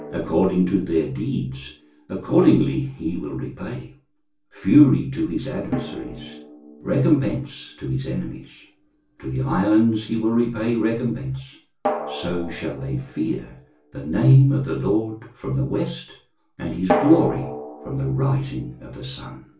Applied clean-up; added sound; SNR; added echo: none; Drum; 12 dB; reverberation time 0.3 s.